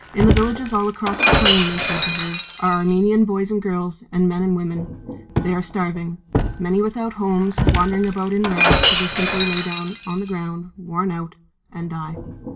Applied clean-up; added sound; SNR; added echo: none; Shatter; 1 dB; reverberation time 0.2 s.